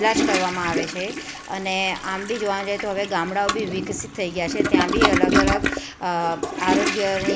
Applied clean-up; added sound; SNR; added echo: none; Toilet flush; 0 dB; none.